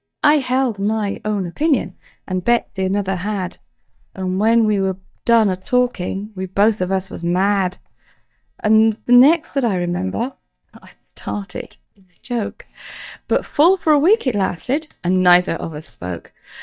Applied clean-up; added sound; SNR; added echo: neural mask model DeepFilterNet 3.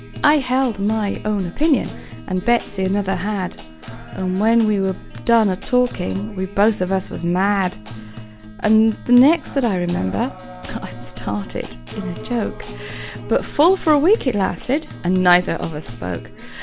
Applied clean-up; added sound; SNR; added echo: none; Acoustic guitar; 15 dB; none.